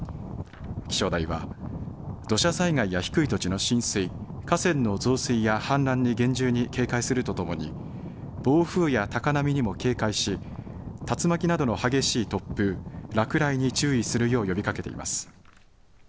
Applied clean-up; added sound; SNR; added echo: none; none; none; none.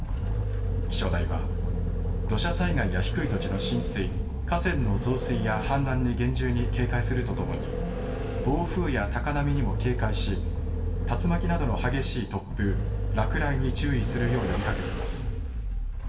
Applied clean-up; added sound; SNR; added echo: none; Vehicle; -1 dB; reverberation time 0.8 s.